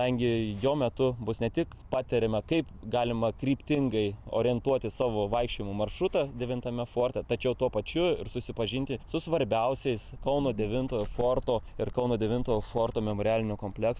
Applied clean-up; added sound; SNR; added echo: none; none; none; none.